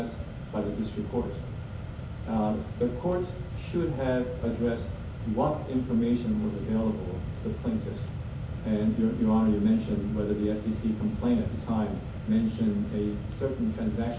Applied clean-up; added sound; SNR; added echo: none; Mechanisms; 6 dB; reverberation time 0.5 s.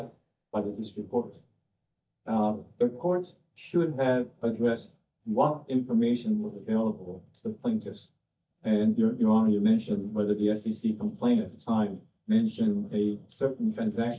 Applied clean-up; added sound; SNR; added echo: neural mask model DeepFilterNet 3.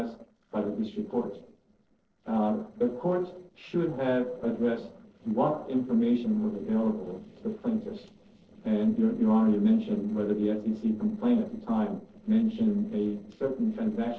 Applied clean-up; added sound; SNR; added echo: neural separator model SepFormer DNS4.